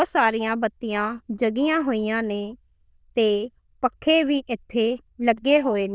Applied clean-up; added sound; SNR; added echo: neural diffusion model UNIVERSE++.